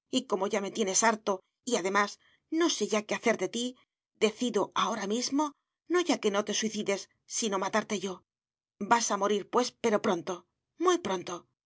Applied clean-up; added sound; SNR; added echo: none; none; none; none.